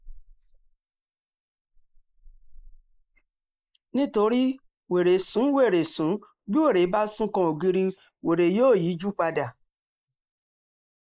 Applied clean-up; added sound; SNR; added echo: neural mask model Resemble Enhance denoiser.